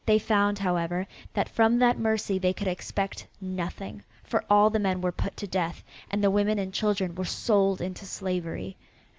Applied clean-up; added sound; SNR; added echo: none; none; none; none.